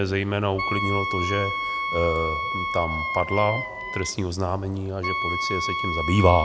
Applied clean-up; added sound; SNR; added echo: none; Wind instrument, woodwind instrument; 4 dB; none.